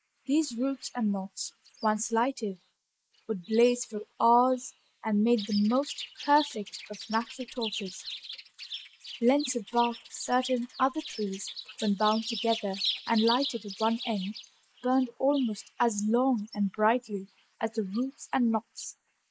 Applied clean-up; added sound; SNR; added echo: neural mask model Resemble Enhance denoiser.